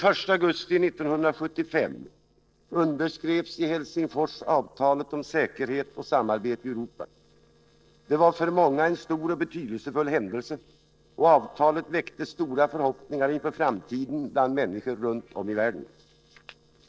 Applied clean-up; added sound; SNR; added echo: neural separator model SepFormer DNS4.